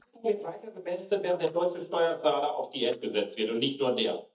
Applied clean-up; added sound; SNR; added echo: neural mask model DeepFilterNet 3.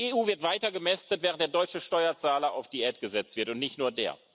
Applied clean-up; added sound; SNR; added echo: none; none; none; none.